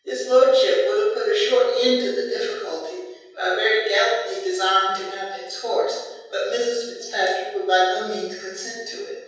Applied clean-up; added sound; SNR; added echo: none; none; none; reverberation time 1.3 s.